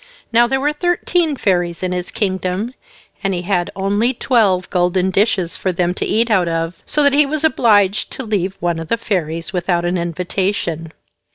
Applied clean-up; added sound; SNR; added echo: none; none; none; none.